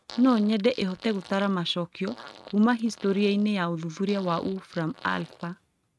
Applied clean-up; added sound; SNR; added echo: neural mask model RNNoise.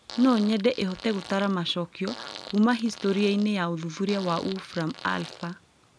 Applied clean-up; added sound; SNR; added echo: none; Fart; 17 dB; none.